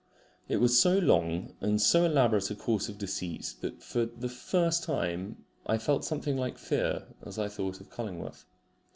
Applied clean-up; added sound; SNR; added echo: none; none; none; none.